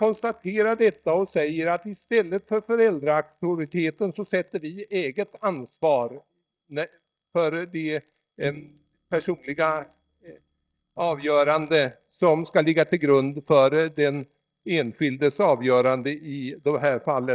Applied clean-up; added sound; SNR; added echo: neural mask model DeepFilterNet 3.